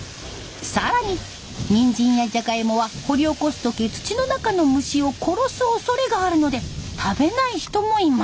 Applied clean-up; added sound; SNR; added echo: none; Thunder; 15 dB; none.